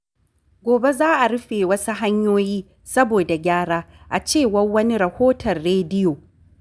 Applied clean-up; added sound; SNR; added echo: none; none; none; none.